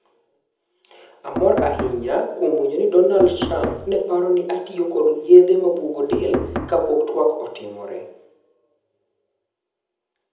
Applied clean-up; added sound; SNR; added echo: none; Knock; 7 dB; reverberation time 0.8 s.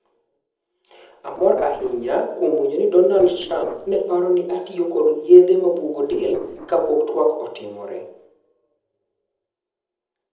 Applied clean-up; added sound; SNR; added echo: neural separator model SepFormer DNS4.